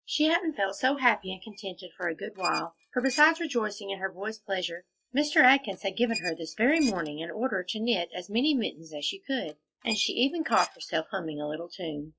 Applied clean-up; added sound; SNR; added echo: classical method log-MMSE.